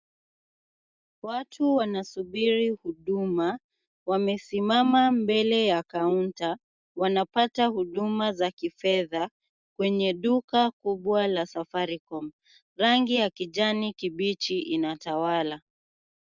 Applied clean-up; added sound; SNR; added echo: none; none; none; none.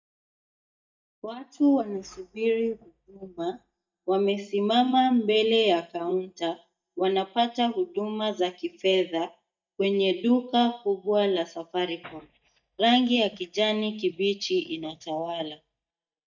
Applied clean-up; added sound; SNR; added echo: neural mask model DeepFilterNet 3.